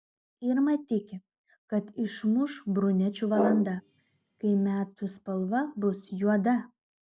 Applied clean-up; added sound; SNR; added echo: none; Brass instrument; 5 dB; none.